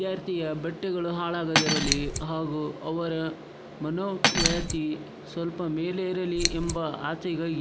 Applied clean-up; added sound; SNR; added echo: none; Scissors + Cutlery, silverware; 0 dB; none.